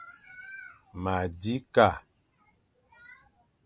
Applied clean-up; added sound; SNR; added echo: none; none; none; none.